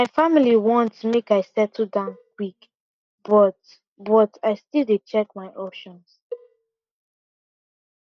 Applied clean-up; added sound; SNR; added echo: neural mask model DeepFilterNet 3.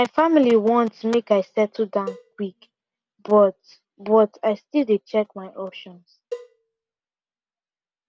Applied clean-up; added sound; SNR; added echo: none; Cowbell; 17 dB; none.